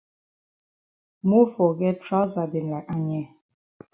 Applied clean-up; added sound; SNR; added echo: none; none; none; none.